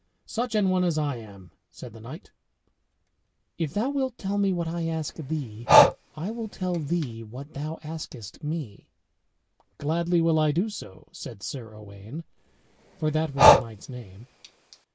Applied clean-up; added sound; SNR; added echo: neural mask model Resemble Enhance denoiser.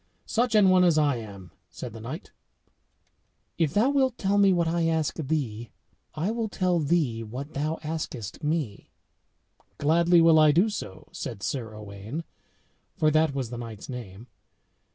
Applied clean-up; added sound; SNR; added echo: none; none; none; none.